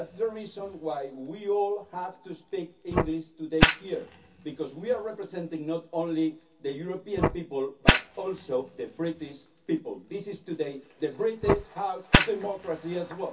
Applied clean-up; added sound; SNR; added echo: none; Fire; -1 dB; reverberation time 0.3 s.